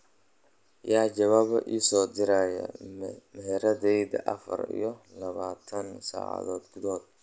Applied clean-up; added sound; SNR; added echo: none; none; none; none.